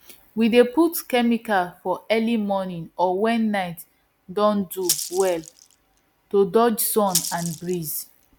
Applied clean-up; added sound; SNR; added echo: none; Rattle (instrument); 8 dB; none.